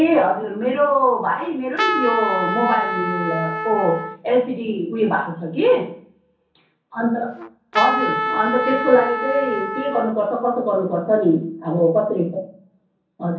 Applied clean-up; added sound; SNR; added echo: none; Trumpet; 4 dB; reverberation time 0.6 s.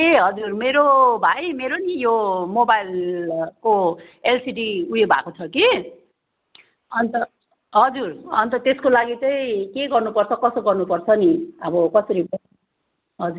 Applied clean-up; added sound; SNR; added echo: none; none; none; none.